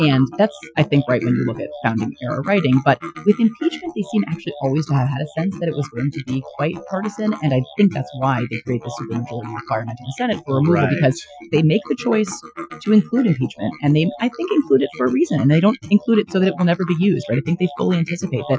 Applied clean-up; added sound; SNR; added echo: classical method Wiener filter.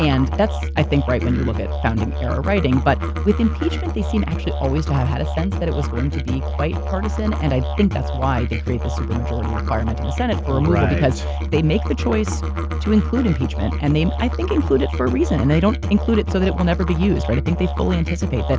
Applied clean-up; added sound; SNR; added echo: none; Musical instrument; 2 dB; none.